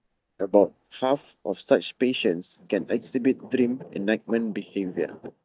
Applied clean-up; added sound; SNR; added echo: neural mask model DeepFilterNet 3.